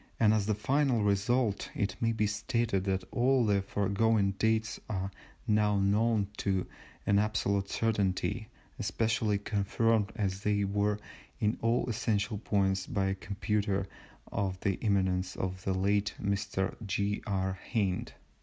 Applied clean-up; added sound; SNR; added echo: none; none; none; none.